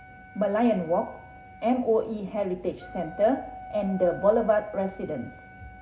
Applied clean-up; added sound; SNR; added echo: none; Wind instrument, woodwind instrument; 19 dB; reverberation time 0.4 s.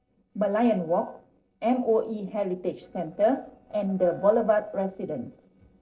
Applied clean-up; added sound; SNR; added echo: neural separator model SepFormer DNS4.